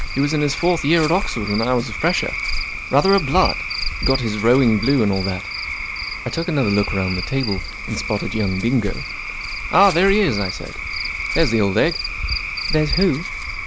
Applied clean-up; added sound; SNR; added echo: none; Cricket / Frog; 5 dB; none.